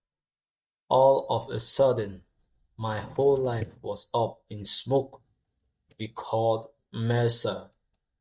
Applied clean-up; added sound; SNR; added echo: neural mask model DeepFilterNet 3.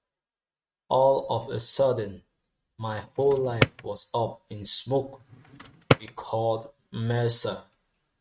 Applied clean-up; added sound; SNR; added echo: neural mask model RNNoise.